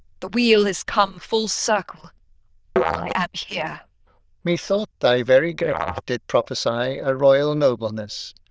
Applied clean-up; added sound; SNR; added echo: neural diffusion model UNIVERSE++.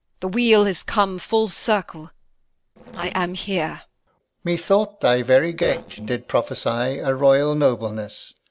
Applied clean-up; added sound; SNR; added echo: neural separator model SepFormer DNS4.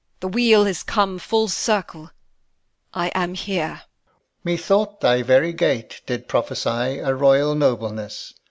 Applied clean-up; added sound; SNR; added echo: none; none; none; none.